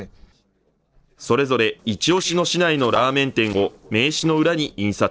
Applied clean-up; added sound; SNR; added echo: neural separator model SepFormer DNS4.